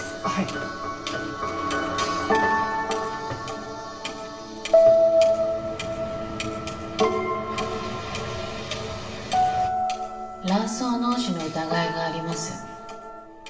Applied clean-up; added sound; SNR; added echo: none; Wind instrument, woodwind instrument; 18 dB; reverberation time 0.7 s.